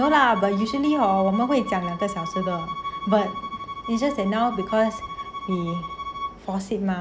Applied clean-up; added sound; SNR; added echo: none; Bowed string instrument; 9 dB; none.